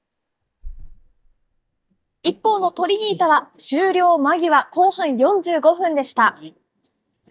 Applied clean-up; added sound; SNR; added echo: neural mask model DeepFilterNet 3.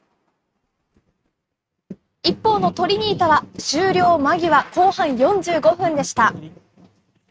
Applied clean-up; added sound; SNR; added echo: neural mask model RNNoise.